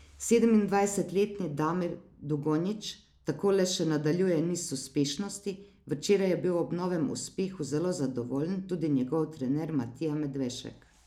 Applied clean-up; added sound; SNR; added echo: none; none; none; none.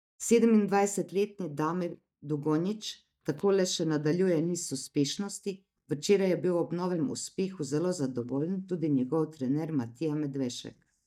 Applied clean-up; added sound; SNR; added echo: neural mask model DeepFilterNet 3.